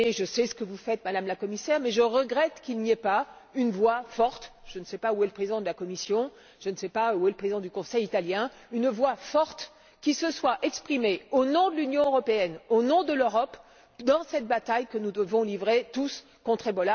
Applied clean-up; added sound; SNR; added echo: none; none; none; none.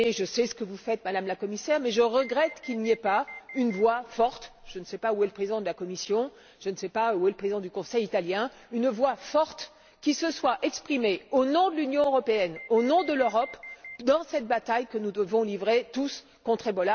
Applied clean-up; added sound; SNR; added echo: none; Alarm; 17 dB; none.